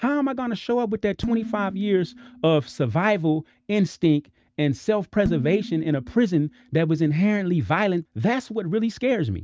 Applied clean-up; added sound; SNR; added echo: neural mask model RNNoise.